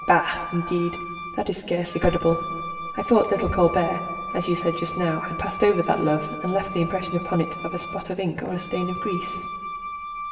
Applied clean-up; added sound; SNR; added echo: none; Wind instrument, woodwind instrument; 9 dB; reverberation time 2.3 s.